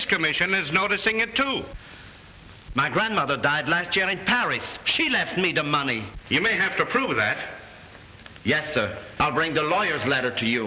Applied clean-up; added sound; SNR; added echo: none; none; none; none.